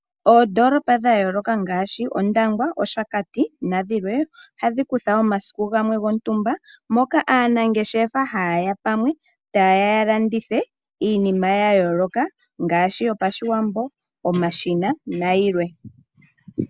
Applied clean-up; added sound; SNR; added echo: none; none; none; none.